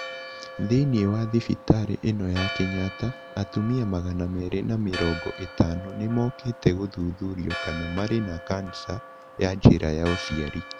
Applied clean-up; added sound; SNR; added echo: none; Church bell; 13 dB; none.